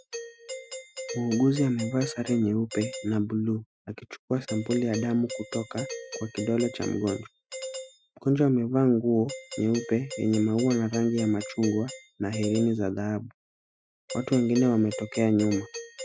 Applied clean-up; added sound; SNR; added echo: classical method Wiener filter.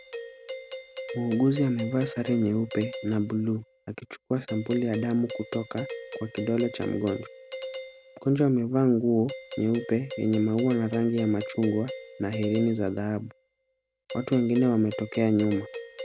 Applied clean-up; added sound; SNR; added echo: none; Doorbell; 12 dB; none.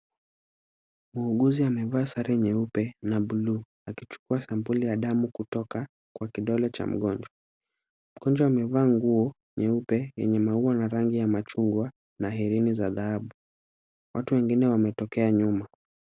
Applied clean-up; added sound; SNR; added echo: none; none; none; none.